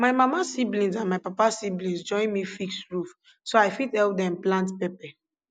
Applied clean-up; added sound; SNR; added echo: none; none; none; none.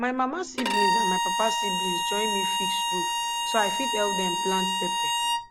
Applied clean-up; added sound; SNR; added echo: none; Bowed string instrument; -4 dB; none.